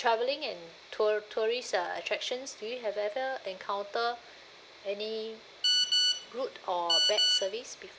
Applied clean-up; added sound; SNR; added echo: none; Telephone; -5 dB; none.